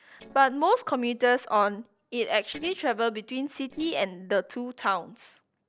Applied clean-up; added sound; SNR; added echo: neural separator model SepFormer DNS4.